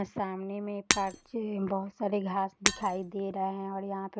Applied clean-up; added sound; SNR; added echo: none; Shatter; 3 dB; none.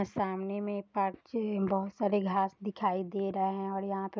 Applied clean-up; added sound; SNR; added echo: none; none; none; none.